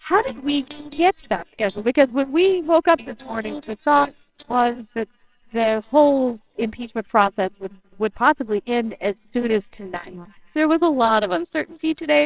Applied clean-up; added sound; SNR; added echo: neural separator model SepFormer WHAMR!.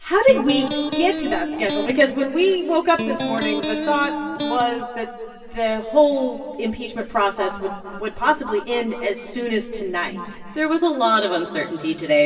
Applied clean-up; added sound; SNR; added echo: none; Electric guitar; 5 dB; reverberation time 2.4 s.